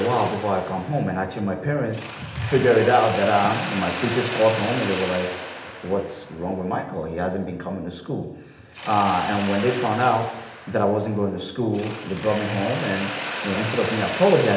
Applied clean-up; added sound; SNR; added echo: none; Mechanisms; 9 dB; reverberation time 0.8 s.